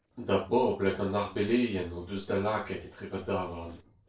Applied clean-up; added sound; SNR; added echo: neural separator model SepFormer DNS4.